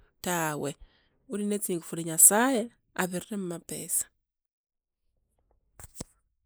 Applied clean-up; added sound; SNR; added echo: neural mask model Resemble Enhance denoiser.